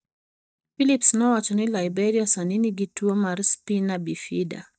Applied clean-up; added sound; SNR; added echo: neural mask model DeepFilterNet 3.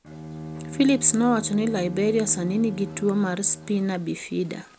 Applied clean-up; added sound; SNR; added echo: none; Bowed string instrument; 13 dB; none.